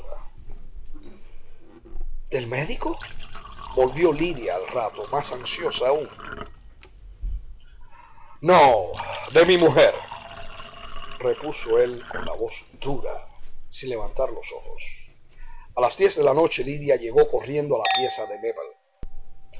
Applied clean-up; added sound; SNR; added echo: none; Chink, clink; 8 dB; none.